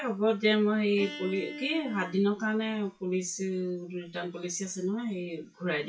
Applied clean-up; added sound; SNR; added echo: classical method WPE with log-MMSE.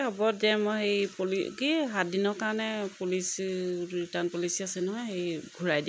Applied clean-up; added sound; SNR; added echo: none; none; none; none.